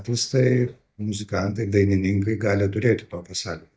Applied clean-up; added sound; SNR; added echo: neural mask model DeepFilterNet 3.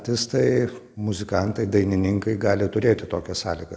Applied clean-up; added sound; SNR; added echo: none; none; none; none.